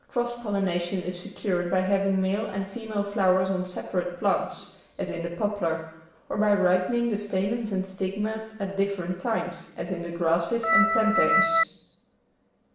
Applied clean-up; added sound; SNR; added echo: none; Organ; -4 dB; reverberation time 0.9 s.